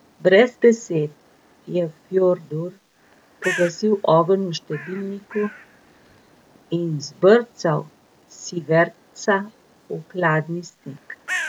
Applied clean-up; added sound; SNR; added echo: none; Bird; 16 dB; none.